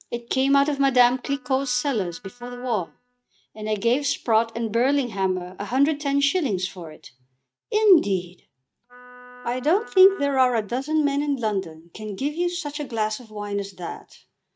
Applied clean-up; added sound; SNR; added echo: neural mask model RNNoise.